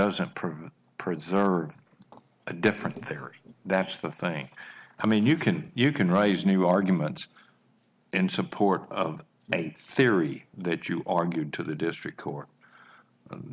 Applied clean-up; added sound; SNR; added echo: none; none; none; none.